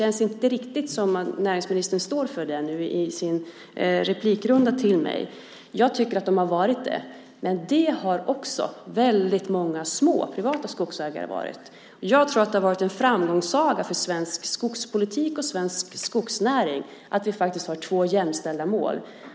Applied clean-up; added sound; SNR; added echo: none; none; none; none.